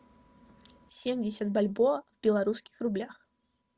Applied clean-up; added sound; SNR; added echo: none; none; none; none.